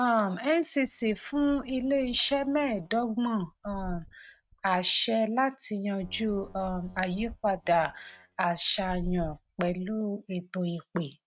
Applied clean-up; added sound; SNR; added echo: neural mask model RNNoise.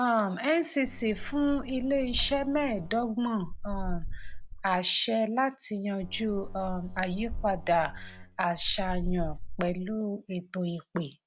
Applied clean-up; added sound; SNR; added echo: none; Boat, Water vehicle; 6 dB; none.